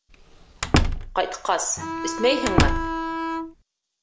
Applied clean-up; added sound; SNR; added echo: none; Slam + Bowed string instrument; -3 dB; none.